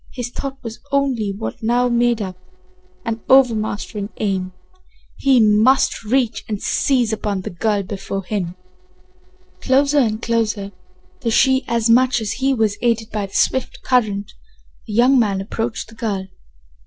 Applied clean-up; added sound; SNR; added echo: neural separator model SepFormer DNS4.